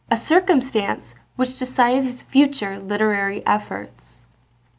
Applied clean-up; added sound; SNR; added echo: none; none; none; none.